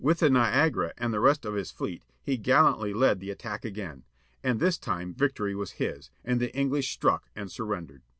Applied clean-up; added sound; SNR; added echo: none; none; none; none.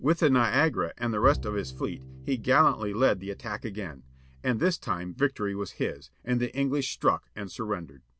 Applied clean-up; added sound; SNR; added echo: none; Bowed string instrument; 12 dB; none.